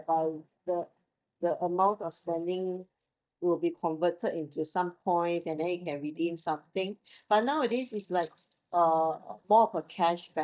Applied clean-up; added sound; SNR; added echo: neural mask model DeepFilterNet 3.